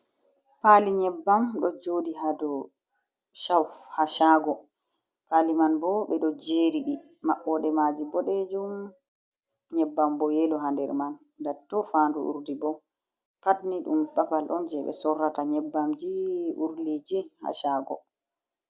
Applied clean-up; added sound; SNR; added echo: none; none; none; none.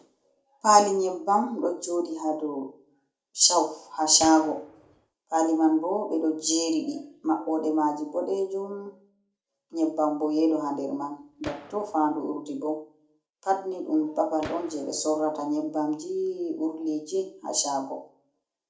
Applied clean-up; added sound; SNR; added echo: none; Gunshot, gunfire; 20 dB; reverberation time 0.4 s.